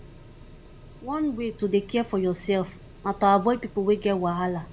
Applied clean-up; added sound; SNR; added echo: none; Mechanical fan; 20 dB; none.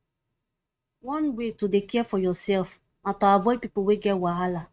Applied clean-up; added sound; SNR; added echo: neural mask model RNNoise.